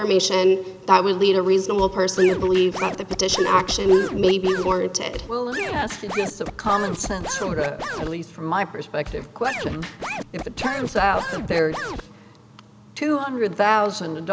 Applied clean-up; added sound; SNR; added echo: none; Scratching (performance technique); 9 dB; none.